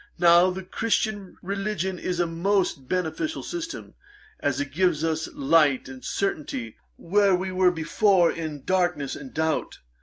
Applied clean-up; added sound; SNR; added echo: none; none; none; none.